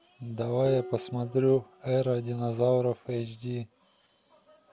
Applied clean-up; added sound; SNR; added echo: none; Dishes, pots, and pans; 20 dB; none.